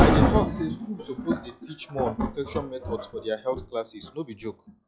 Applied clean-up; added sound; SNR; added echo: classical method log-MMSE.